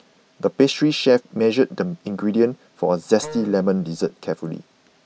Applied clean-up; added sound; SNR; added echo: none; Wind instrument, woodwind instrument; 17 dB; none.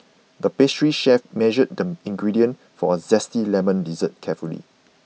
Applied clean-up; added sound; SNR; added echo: none; none; none; none.